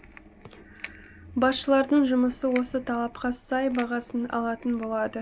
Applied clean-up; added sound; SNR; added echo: none; Crackle; 16 dB; none.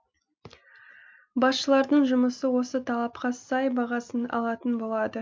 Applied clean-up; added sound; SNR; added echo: none; none; none; none.